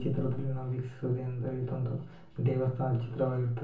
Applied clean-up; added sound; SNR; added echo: none; none; none; reverberation time 0.7 s.